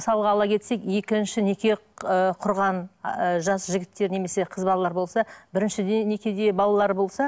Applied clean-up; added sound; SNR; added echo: none; none; none; none.